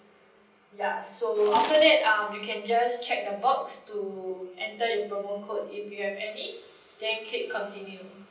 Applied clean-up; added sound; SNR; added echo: none; Tools; 9 dB; reverberation time 0.6 s.